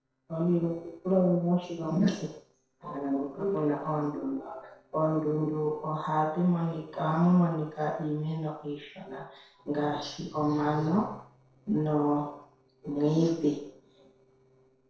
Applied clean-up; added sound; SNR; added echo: neural separator model SepFormer DNS4.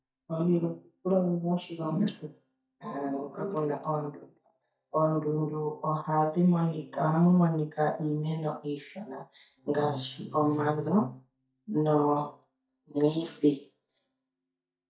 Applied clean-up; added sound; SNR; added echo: neural mask model DeepFilterNet 3.